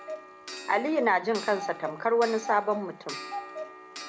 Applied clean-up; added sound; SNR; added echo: none; Clock; 10 dB; none.